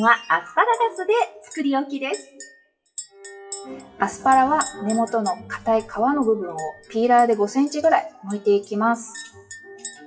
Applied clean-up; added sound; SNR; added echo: classical method WPE with log-MMSE.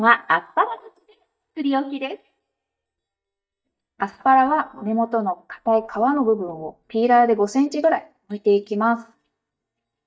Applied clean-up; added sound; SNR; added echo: neural mask model DeepFilterNet 3.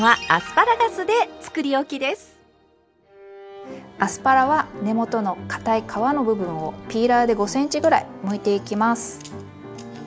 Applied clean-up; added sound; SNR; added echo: none; none; none; none.